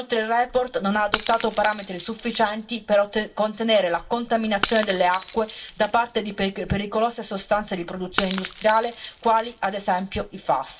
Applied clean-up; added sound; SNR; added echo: none; Shatter / Crushing; 9 dB; reverberation time 0.2 s.